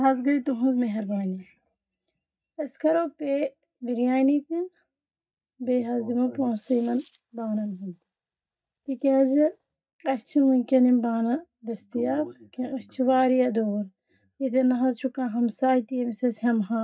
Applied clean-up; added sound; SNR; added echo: neural mask model DeepFilterNet 3.